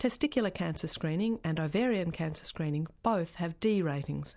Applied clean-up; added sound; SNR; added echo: none; none; none; none.